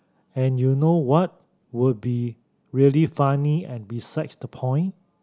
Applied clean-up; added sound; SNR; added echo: none; none; none; none.